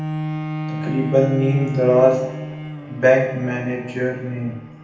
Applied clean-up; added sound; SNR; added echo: none; Bowed string instrument; 8 dB; reverberation time 0.9 s.